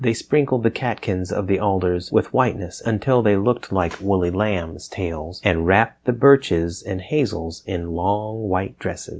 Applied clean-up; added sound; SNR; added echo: none; none; none; none.